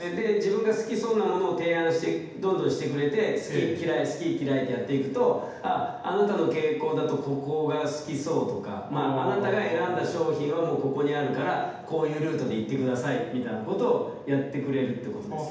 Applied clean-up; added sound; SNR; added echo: none; none; none; reverberation time 0.8 s.